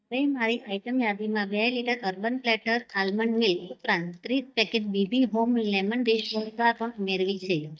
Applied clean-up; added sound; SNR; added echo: neural mask model DeepFilterNet 3.